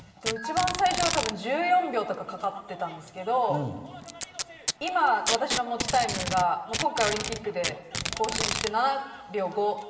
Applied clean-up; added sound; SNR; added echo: none; Packing tape, duct tape; 6 dB; reverberation time 2.5 s.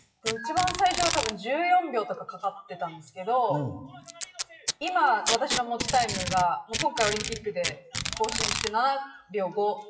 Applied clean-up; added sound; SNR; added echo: classical method WPE with log-MMSE.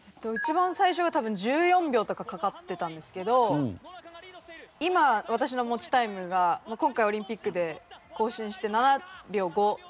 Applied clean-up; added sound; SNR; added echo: none; none; none; none.